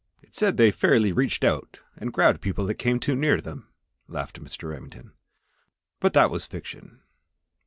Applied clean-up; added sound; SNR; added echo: none; none; none; none.